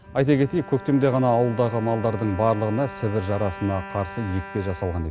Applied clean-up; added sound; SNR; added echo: none; Bowed string instrument; 15 dB; none.